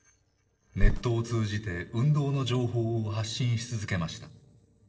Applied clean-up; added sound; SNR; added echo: neural separator model SepFormer DNS4.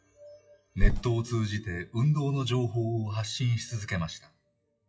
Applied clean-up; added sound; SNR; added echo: classical method WPE with log-MMSE.